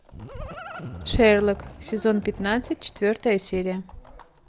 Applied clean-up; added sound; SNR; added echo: none; Livestock, farm animals, working animals; 16 dB; none.